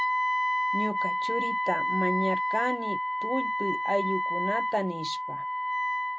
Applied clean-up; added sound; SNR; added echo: none; Wind instrument, woodwind instrument; -4 dB; none.